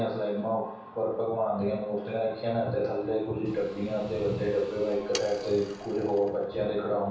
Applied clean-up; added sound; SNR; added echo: none; Sawing; 17 dB; reverberation time 0.7 s.